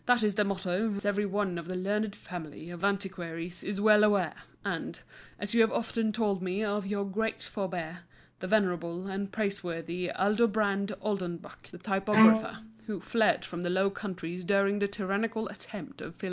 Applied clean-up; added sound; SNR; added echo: none; Bowed string instrument; -2 dB; none.